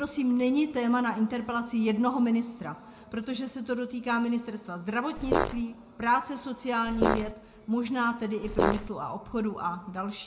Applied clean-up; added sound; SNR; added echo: none; Fart; -1 dB; reverberation time 1.1 s.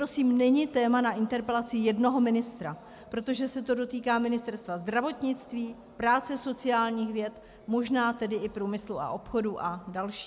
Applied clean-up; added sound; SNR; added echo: none; none; none; none.